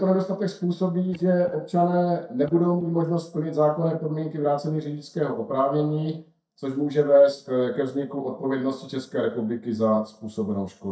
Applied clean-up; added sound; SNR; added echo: neural mask model DeepFilterNet 3.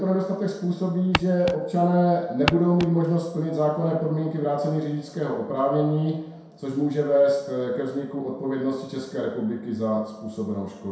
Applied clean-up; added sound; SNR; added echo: none; Walk, footsteps; 3 dB; reverberation time 0.7 s.